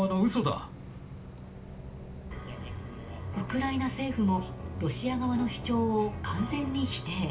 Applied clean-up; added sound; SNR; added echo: none; Bus; 12 dB; reverberation time 0.2 s.